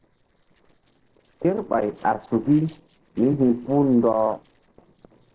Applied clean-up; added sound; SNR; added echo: neural separator model SepFormer DNS4.